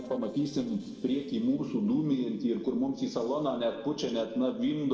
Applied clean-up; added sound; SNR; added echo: neural separator model SepFormer DNS4.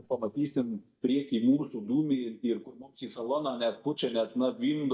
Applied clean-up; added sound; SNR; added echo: neural mask model DeepFilterNet 3.